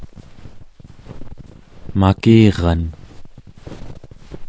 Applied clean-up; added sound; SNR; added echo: none; Walk, footsteps; 14 dB; none.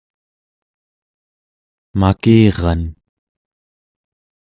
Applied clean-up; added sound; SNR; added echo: none; none; none; none.